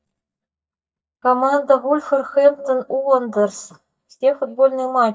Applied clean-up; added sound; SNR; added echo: neural mask model DeepFilterNet 3.